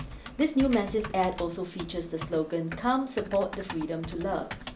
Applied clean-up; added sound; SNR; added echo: none; Typing; 12 dB; none.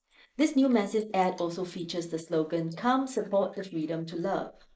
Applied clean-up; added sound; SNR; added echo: neural mask model Resemble Enhance denoiser.